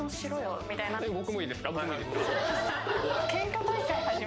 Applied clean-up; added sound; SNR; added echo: none; Alarm; 0 dB; none.